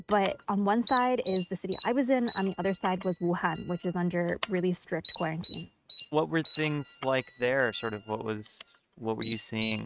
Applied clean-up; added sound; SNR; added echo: neural mask model RNNoise.